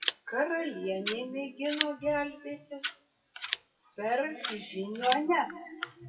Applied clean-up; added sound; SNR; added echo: classical method WPE with log-MMSE.